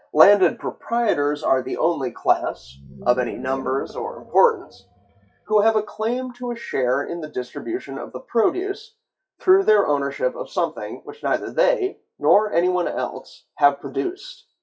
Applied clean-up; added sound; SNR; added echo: classical method WPE with log-MMSE.